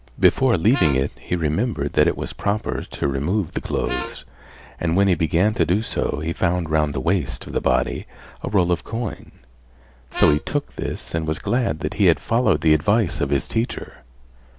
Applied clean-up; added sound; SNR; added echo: none; Harmonica; 11 dB; none.